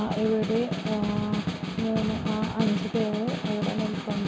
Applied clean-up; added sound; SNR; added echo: none; Snare drum; 3 dB; none.